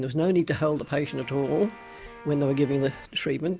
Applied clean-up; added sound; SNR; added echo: none; Guitar; 19 dB; none.